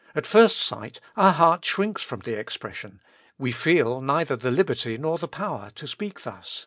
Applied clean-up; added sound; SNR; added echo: none; none; none; none.